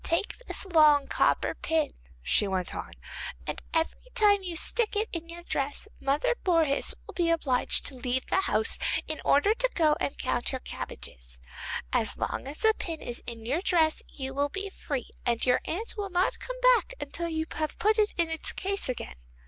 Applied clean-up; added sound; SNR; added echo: none; none; none; none.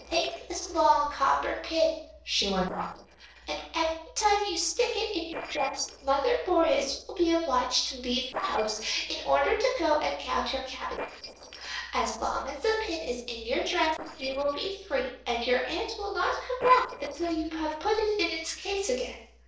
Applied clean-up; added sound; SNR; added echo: neural separator model SepFormer DNS4.